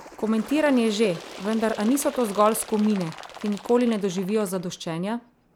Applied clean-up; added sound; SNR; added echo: none; Bird; 17 dB; none.